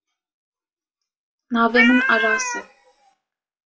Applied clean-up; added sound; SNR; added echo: classical method WPE with log-MMSE.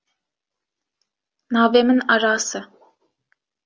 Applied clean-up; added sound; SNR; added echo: none; none; none; none.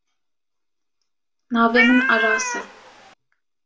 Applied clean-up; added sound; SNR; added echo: none; Cat; -1 dB; reverberation time 0.3 s.